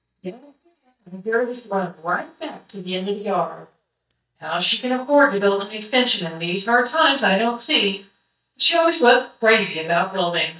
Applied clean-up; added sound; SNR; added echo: neural mask model DeepFilterNet 3.